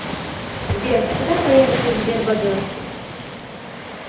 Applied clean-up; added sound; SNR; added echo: none; Waves, surf; 4 dB; reverberation time 0.9 s.